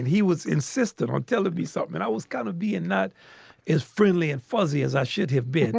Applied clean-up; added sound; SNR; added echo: none; none; none; none.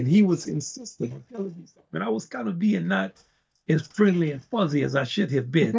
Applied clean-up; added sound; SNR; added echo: neural mask model DeepFilterNet 3.